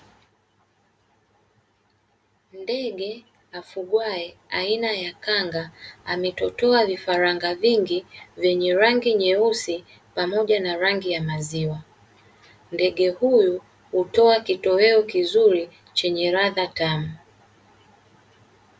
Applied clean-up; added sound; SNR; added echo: none; none; none; none.